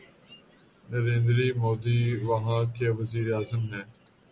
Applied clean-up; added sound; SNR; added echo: none; none; none; none.